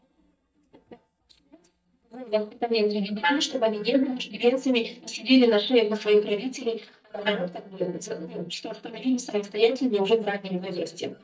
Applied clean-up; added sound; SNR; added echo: neural mask model DeepFilterNet 3.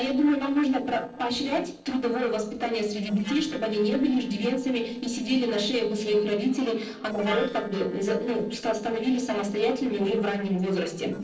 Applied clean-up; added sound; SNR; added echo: neural separator model SepFormer DNS4.